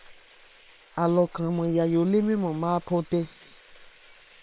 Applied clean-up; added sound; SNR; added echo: neural separator model SepFormer WHAM!.